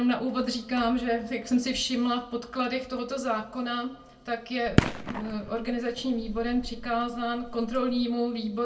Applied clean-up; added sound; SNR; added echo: none; Fireworks; 4 dB; reverberation time 0.3 s.